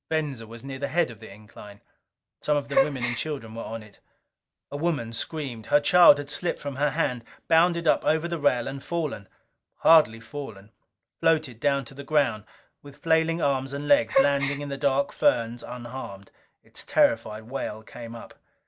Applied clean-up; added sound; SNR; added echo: none; Gasp; 5 dB; none.